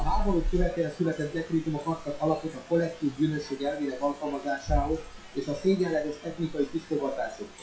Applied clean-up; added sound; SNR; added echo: classical method WPE with log-MMSE.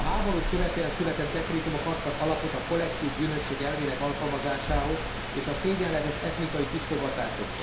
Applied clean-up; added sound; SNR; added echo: none; Rain; 2 dB; reverberation time 0.7 s.